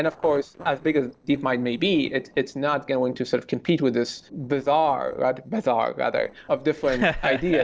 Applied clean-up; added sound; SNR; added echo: neural separator model SepFormer DNS4.